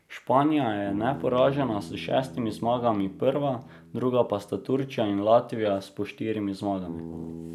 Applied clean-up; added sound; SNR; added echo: none; Bass guitar; 16 dB; none.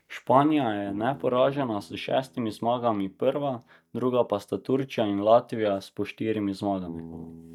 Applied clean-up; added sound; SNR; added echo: neural mask model DeepFilterNet 3.